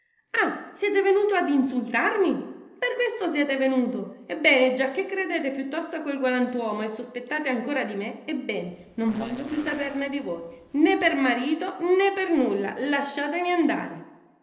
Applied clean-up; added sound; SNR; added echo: neural separator model SepFormer DNS4.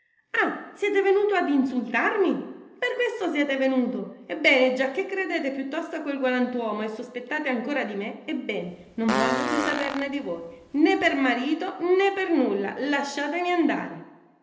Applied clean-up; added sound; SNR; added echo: none; Fart; 6 dB; reverberation time 0.8 s.